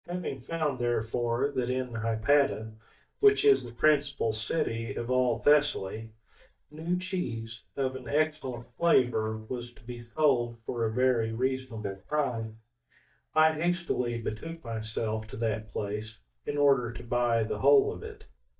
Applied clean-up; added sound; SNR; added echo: neural mask model DeepFilterNet 3.